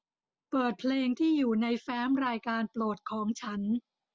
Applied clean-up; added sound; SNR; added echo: none; none; none; none.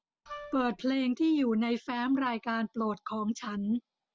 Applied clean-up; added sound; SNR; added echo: none; Wind instrument, woodwind instrument; 15 dB; none.